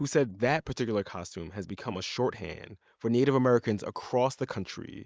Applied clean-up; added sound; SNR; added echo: neural mask model Resemble Enhance denoiser.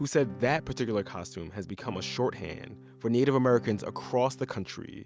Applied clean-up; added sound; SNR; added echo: none; Acoustic guitar / Strum; 17 dB; none.